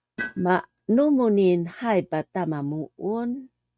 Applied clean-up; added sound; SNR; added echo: neural mask model RNNoise.